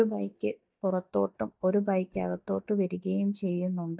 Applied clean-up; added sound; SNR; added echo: neural mask model DeepFilterNet 3.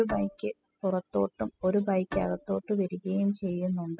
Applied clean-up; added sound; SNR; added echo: classical method spectral subtraction.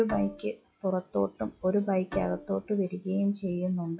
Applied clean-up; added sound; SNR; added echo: classical method log-MMSE.